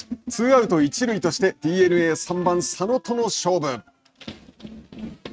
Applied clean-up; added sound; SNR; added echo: neural mask model RNNoise.